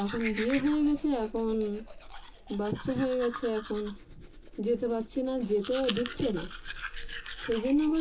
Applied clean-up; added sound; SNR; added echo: none; Domestic sounds, home sounds; 10 dB; reverberation time 0.2 s.